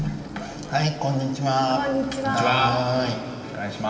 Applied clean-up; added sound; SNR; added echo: none; Engine; 15 dB; reverberation time 2.3 s.